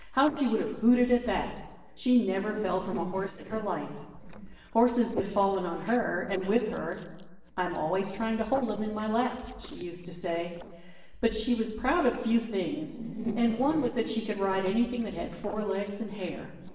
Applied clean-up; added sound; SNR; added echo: neural separator model SepFormer DNS4.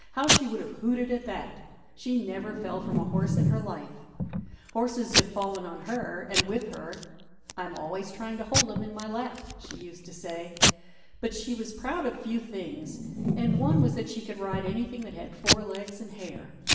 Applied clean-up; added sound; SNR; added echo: none; Packing tape, duct tape / Tearing; -2 dB; reverberation time 1.1 s.